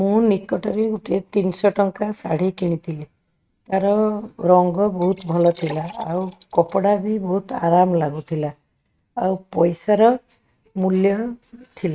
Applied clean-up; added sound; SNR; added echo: neural mask model RNNoise.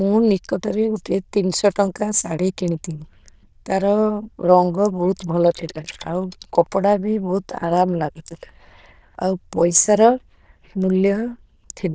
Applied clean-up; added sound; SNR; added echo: neural diffusion model UNIVERSE++.